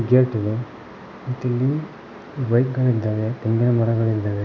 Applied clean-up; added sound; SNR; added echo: none; none; none; none.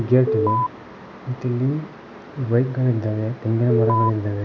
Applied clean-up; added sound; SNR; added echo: none; Alarm; -1 dB; none.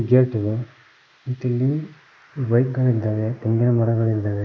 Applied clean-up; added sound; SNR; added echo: neural mask model Resemble Enhance denoiser.